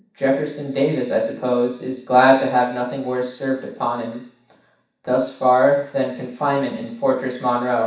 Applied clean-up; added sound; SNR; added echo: none; none; none; reverberation time 0.7 s.